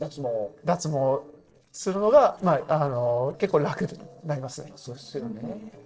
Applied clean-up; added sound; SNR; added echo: neural separator model SepFormer DNS4.